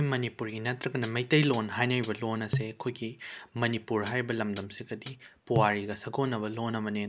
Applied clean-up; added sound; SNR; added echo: none; Hi-hat; 9 dB; none.